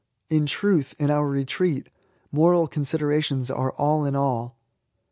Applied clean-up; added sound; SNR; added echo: none; none; none; none.